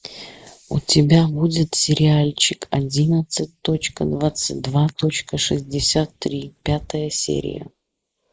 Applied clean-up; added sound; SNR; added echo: neural mask model Resemble Enhance denoiser.